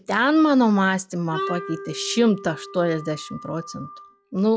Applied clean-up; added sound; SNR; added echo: classical method log-MMSE.